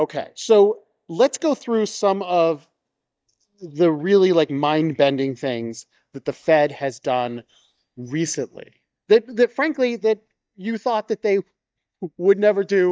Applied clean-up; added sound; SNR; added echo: neural mask model DeepFilterNet 3.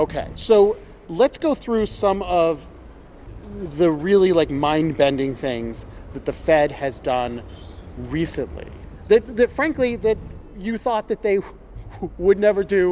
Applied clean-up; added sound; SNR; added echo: none; Train; 18 dB; none.